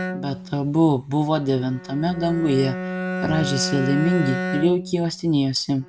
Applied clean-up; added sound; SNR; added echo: none; Bowed string instrument; 8 dB; none.